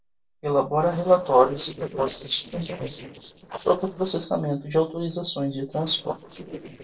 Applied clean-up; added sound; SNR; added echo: neural separator model SepFormer DNS4.